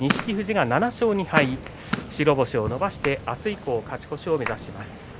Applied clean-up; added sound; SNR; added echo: none; Hands; 18 dB; none.